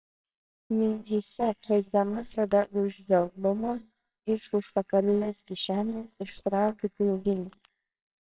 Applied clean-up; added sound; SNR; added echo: neural separator model SepFormer WHAMR!.